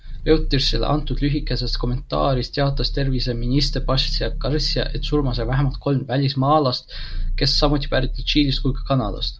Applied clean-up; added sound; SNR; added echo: none; Growling; 3 dB; none.